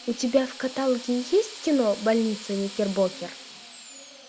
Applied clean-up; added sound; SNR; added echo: none; Drill; 16 dB; none.